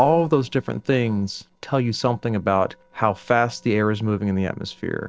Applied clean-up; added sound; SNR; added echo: neural separator model SepFormer DNS4.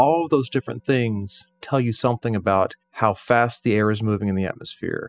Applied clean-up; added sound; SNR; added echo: classical method spectral subtraction.